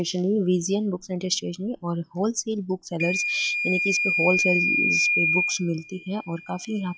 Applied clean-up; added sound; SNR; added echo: classical method log-MMSE.